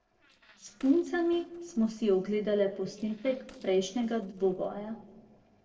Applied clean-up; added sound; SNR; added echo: neural separator model SepFormer DNS4.